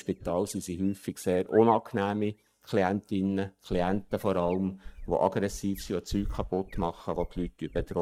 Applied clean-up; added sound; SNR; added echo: neural mask model DeepFilterNet 3.